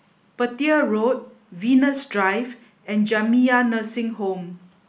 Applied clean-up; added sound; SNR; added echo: none; none; none; none.